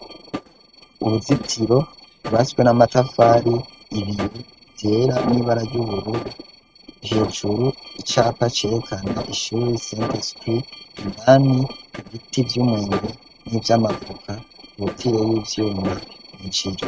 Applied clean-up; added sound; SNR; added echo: neural mask model RNNoise.